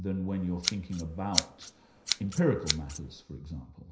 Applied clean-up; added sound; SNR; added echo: none; Scissors; 2 dB; reverberation time 0.5 s.